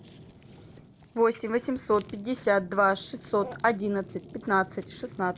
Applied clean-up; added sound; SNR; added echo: none; Fire; 20 dB; none.